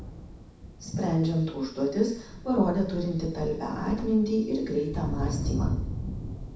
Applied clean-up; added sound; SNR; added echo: none; Thunder; 6 dB; reverberation time 0.7 s.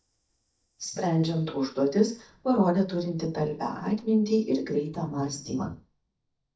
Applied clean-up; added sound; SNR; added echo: neural mask model DeepFilterNet 3.